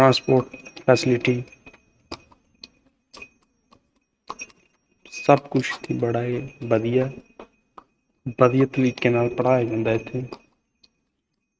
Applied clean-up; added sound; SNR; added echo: neural mask model RNNoise.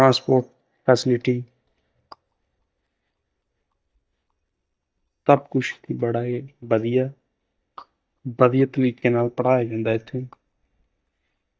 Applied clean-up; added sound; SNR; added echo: neural mask model DeepFilterNet 3.